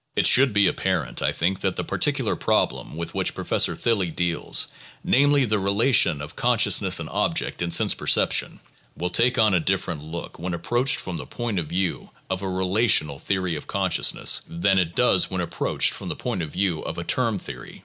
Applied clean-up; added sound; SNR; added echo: none; none; none; none.